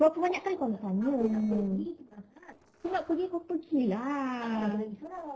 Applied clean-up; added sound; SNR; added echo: neural separator model SepFormer DNS4.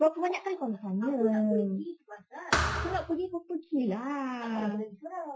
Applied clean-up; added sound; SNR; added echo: classical method Wiener filter.